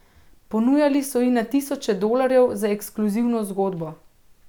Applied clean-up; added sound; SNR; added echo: none; none; none; none.